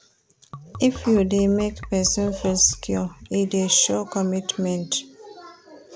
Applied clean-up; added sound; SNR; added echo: none; Liquid; 15 dB; none.